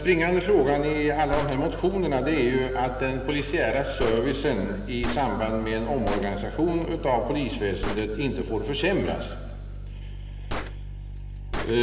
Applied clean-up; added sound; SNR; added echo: none; Gunshot, gunfire; 13 dB; reverberation time 1.9 s.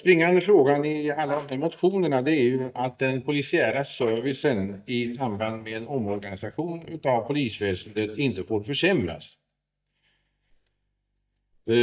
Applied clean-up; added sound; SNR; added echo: neural mask model DeepFilterNet 3.